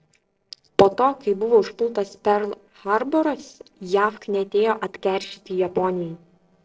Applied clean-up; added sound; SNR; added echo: neural separator model SepFormer DNS4.